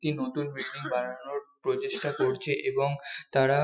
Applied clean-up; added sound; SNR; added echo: classical method Wiener filter.